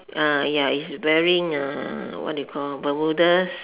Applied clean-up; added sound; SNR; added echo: none; none; none; none.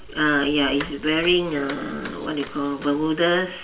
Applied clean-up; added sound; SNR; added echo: none; Bicycle; 17 dB; reverberation time 0.2 s.